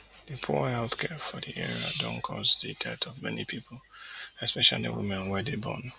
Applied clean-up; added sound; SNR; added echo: none; none; none; none.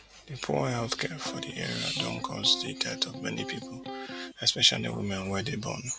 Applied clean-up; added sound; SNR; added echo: none; Electric guitar; 10 dB; none.